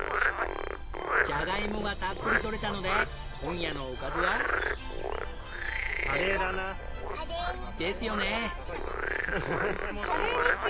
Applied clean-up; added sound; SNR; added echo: none; Frog; -3 dB; none.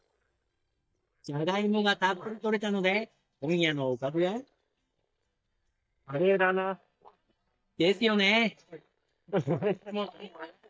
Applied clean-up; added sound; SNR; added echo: neural mask model DeepFilterNet 3.